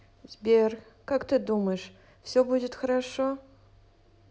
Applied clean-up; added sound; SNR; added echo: none; none; none; none.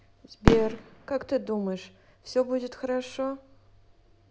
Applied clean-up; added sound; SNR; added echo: none; Fireworks; 1 dB; none.